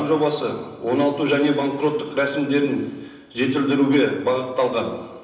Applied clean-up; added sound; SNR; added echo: none; none; none; reverberation time 0.9 s.